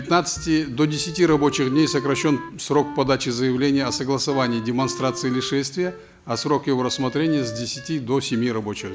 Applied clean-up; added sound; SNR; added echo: none; Wind instrument, woodwind instrument; 15 dB; none.